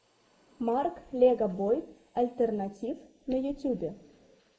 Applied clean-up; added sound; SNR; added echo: neural mask model Resemble Enhance denoiser.